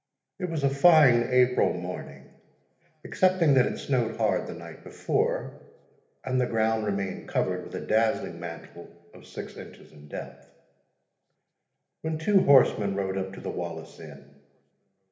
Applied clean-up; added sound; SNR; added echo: none; none; none; reverberation time 1.0 s.